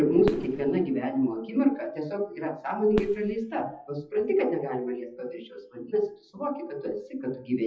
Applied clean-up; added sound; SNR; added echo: classical method WPE with log-MMSE.